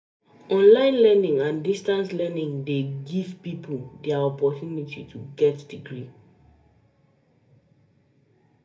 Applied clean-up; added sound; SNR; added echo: none; none; none; reverberation time 0.3 s.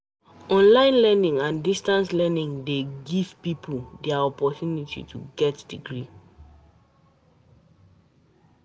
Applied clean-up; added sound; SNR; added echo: none; none; none; none.